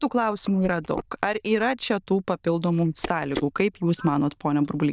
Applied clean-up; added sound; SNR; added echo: neural diffusion model UNIVERSE++.